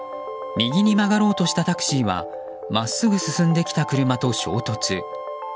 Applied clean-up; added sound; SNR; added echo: none; Wind instrument, woodwind instrument; 17 dB; none.